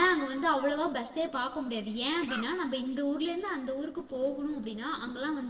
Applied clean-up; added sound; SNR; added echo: neural separator model SepFormer DNS4.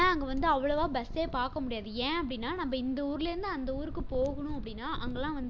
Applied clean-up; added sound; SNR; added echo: none; none; none; none.